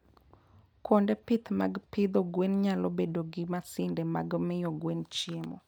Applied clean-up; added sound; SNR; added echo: none; none; none; none.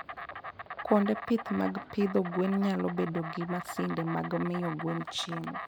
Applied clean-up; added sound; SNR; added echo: none; Insect; 10 dB; none.